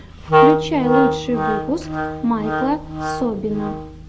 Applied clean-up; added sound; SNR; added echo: none; Wind instrument, woodwind instrument; -2 dB; none.